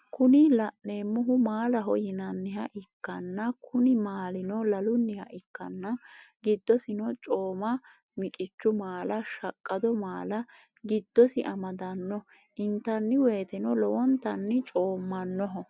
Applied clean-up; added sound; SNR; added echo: none; none; none; none.